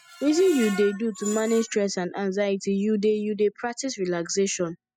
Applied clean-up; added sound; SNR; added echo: classical method spectral subtraction.